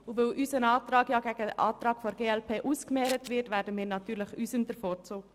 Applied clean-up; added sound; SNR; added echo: none; Scissors; 12 dB; none.